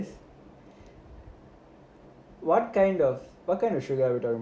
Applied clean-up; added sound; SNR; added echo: none; none; none; none.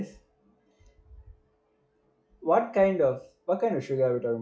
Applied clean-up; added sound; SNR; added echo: classical method log-MMSE.